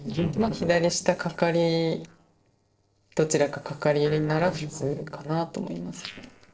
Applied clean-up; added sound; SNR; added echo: neural separator model SepFormer DNS4.